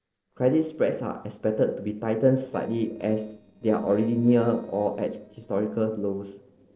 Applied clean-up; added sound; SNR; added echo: neural separator model SepFormer DNS4.